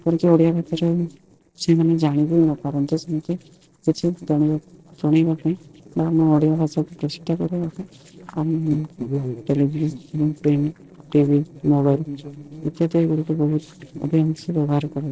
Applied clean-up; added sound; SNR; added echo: neural separator model SepFormer DNS4.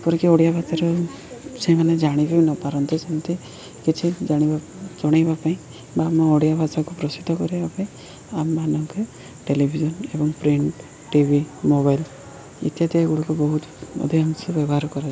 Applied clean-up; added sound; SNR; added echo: none; none; none; none.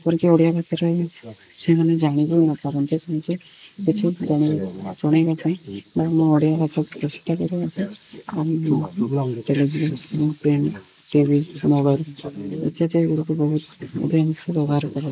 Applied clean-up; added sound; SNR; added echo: neural mask model Resemble Enhance denoiser.